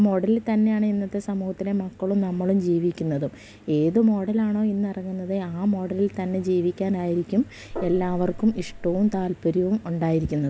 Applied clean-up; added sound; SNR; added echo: none; Gong; 11 dB; none.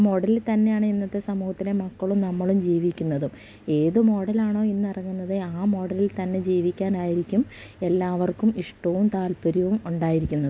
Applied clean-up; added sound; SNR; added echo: none; none; none; none.